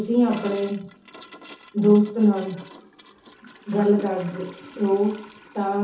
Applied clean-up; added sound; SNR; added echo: none; Toilet flush / Gurgling; 20 dB; reverberation time 0.5 s.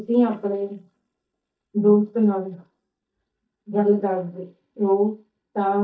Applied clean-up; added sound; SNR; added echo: neural mask model DeepFilterNet 3.